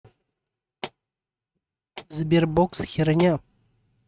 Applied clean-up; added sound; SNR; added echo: neural mask model RNNoise.